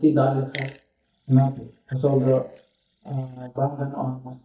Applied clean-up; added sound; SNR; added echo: neural mask model DeepFilterNet 3.